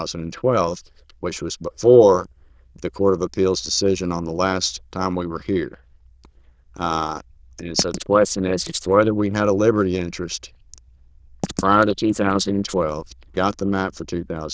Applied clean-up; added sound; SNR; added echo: neural diffusion model UNIVERSE++.